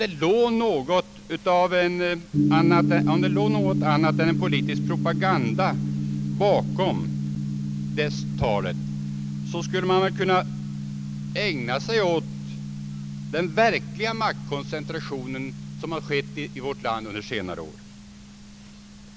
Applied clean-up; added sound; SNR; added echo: none; Gong; 2 dB; none.